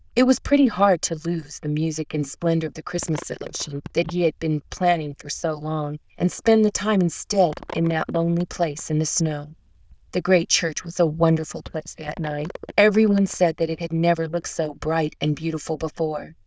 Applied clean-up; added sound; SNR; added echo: neural diffusion model UNIVERSE++.